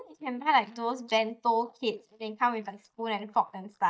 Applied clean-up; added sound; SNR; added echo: neural mask model DeepFilterNet 3.